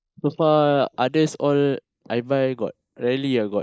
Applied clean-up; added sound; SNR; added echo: neural mask model Resemble Enhance denoiser.